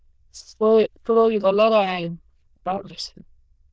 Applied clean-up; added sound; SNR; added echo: neural diffusion model UNIVERSE++.